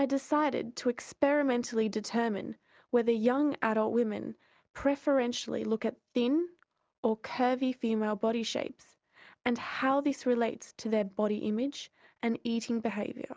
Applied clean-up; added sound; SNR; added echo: none; none; none; none.